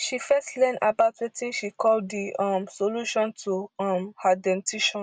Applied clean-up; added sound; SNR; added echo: none; none; none; none.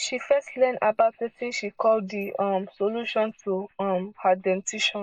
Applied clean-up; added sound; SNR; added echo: neural mask model Resemble Enhance denoiser.